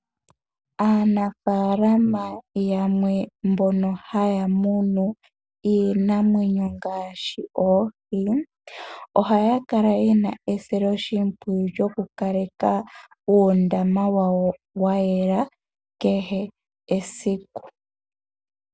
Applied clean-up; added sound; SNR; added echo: none; none; none; none.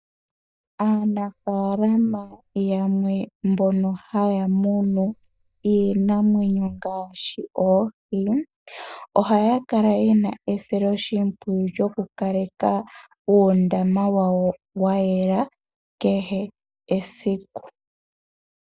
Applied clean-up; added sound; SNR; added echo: neural mask model DeepFilterNet 3.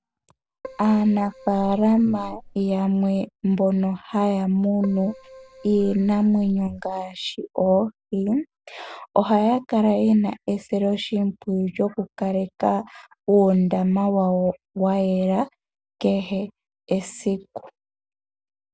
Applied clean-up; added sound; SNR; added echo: none; Keyboard (musical); 19 dB; none.